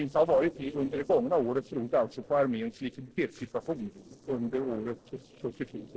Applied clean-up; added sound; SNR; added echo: neural separator model SepFormer DNS4.